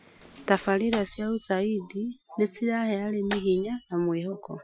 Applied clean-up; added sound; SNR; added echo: classical method Wiener filter.